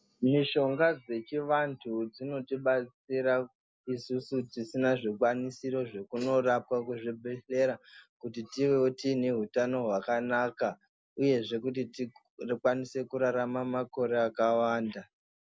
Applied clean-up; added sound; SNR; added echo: none; none; none; none.